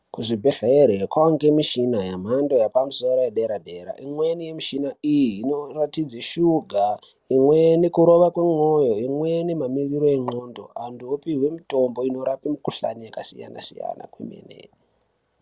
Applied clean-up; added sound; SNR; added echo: none; none; none; none.